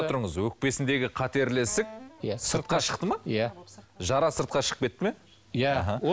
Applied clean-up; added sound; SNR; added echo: none; Wind instrument, woodwind instrument; 19 dB; none.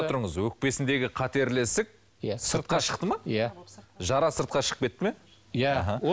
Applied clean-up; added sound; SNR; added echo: none; none; none; none.